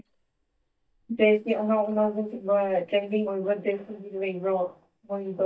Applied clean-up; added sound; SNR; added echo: neural mask model DeepFilterNet 3.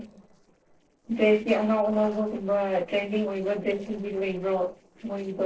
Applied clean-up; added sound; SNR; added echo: neural separator model SepFormer DNS4.